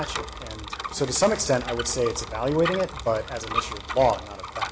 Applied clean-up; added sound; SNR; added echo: none; Bicycle; 7 dB; none.